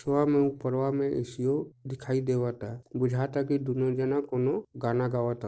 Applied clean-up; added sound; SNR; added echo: neural separator model SepFormer DNS4.